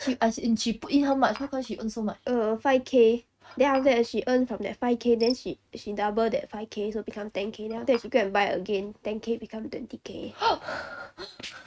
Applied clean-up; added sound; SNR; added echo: neural mask model RNNoise.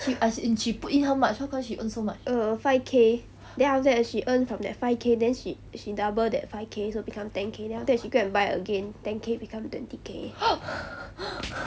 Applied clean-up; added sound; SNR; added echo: none; none; none; none.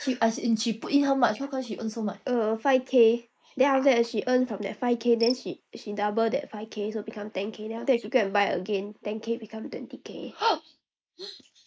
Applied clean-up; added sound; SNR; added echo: neural mask model Resemble Enhance denoiser.